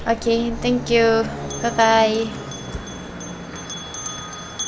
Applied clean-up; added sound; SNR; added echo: none; Bell; 14 dB; none.